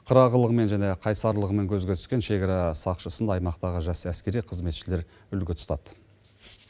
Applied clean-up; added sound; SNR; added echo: none; none; none; none.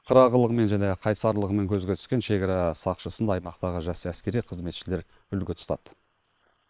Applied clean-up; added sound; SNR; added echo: neural separator model SepFormer WHAM!.